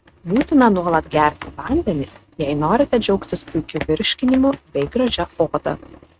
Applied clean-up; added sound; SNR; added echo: neural mask model RNNoise.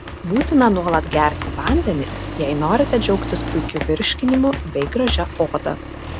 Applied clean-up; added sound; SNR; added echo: none; Run + Accelerating, revving, vroom; 7 dB; none.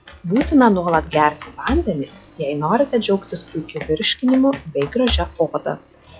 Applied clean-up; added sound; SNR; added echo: classical method log-MMSE.